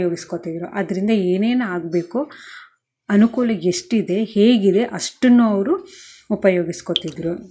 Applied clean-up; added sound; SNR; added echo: neural mask model Resemble Enhance denoiser.